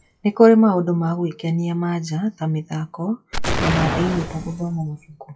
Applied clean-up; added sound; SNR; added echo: classical method WPE with log-MMSE.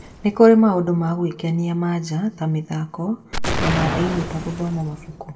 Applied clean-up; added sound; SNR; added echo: none; Explosion; 8 dB; reverberation time 1.1 s.